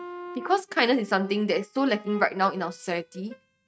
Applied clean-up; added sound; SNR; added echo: neural mask model RNNoise.